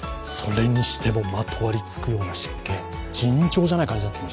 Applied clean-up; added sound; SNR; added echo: none; none; none; none.